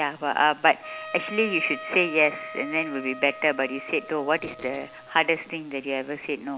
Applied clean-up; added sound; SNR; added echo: none; Trumpet; 15 dB; none.